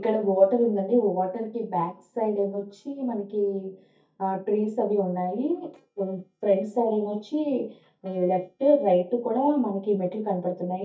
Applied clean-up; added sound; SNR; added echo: neural mask model DeepFilterNet 3.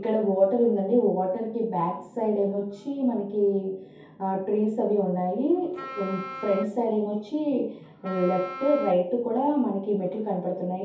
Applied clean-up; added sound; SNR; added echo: none; Wind instrument, woodwind instrument; 13 dB; reverberation time 0.6 s.